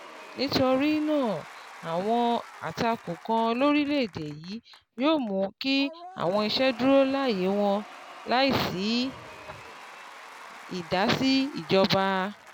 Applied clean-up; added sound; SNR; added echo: none; Applause / Crowd / Cheering; 19 dB; none.